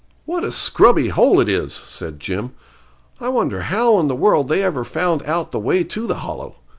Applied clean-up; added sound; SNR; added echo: none; none; none; none.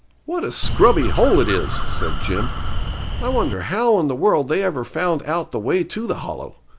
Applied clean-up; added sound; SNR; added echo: none; Crow; 0 dB; none.